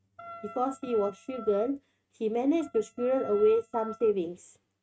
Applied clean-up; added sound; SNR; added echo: neural mask model RNNoise.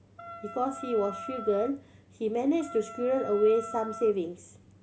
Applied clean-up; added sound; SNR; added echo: none; Wind instrument, woodwind instrument; 12 dB; none.